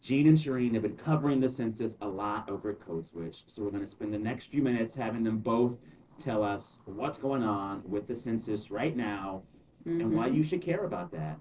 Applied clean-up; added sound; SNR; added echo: neural separator model SepFormer DNS4.